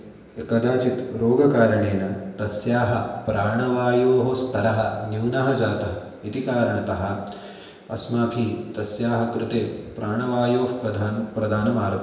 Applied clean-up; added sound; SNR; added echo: none; none; none; reverberation time 1.0 s.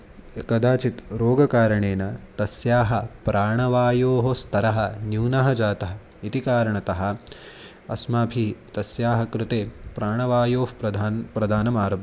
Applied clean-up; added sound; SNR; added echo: none; none; none; none.